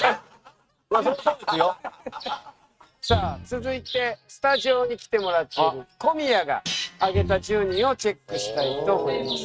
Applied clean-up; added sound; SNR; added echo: neural mask model RNNoise.